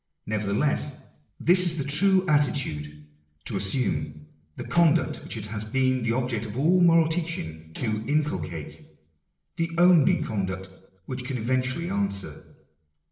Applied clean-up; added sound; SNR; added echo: neural separator model SepFormer DNS4.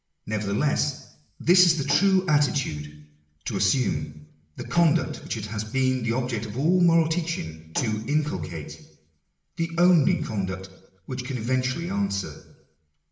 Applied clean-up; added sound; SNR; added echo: none; Snare drum; 18 dB; reverberation time 0.8 s.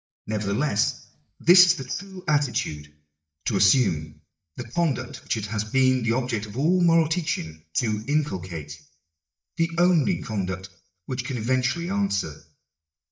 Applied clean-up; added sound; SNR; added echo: neural mask model DeepFilterNet 3.